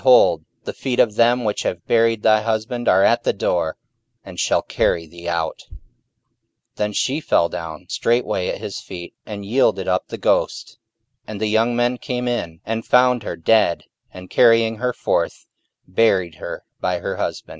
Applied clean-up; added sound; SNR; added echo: none; none; none; none.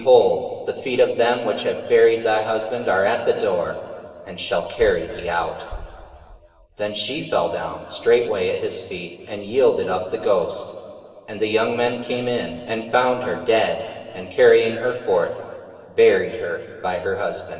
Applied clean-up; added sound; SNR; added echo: none; none; none; reverberation time 2.4 s.